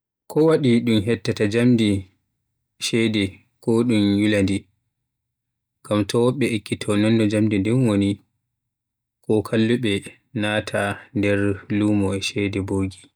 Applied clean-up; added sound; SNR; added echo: none; none; none; none.